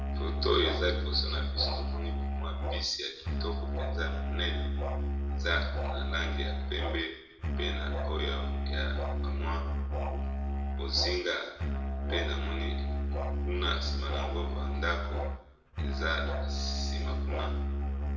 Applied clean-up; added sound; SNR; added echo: none; Musical instrument; -5 dB; reverberation time 0.8 s.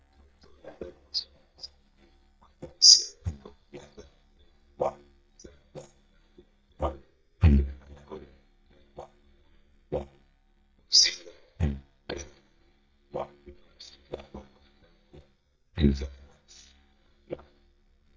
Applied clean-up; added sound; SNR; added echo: neural mask model DeepFilterNet 3.